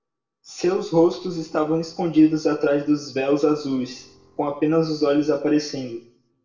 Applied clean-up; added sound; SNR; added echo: neural separator model SepFormer DNS4.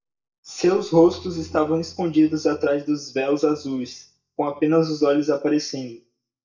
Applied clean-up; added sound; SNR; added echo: neural mask model DeepFilterNet 3.